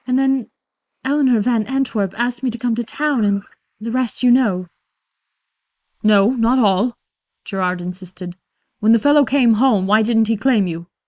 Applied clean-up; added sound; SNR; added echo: neural mask model Resemble Enhance denoiser.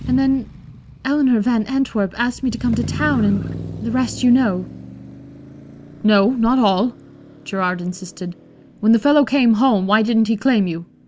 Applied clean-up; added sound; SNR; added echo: none; Motor vehicle (road); 14 dB; none.